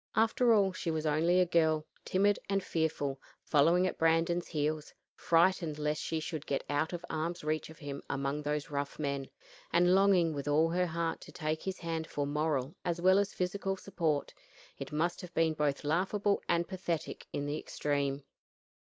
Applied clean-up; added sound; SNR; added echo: none; none; none; none.